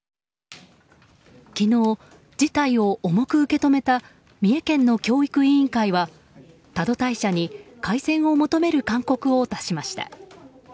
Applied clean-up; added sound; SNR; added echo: none; none; none; none.